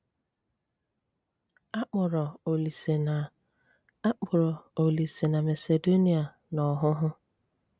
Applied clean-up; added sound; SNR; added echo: none; none; none; none.